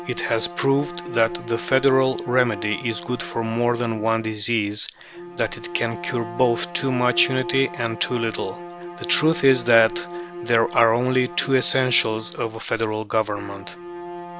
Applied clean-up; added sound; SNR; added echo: none; Bowed string instrument; 12 dB; none.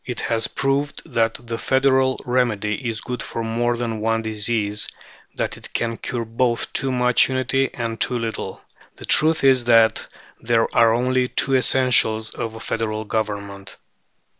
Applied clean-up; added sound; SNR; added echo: none; none; none; none.